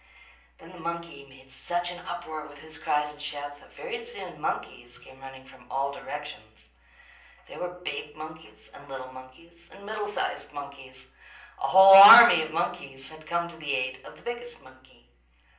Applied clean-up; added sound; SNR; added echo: none; none; none; reverberation time 0.6 s.